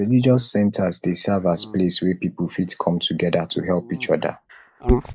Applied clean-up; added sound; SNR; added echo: neural mask model Resemble Enhance denoiser.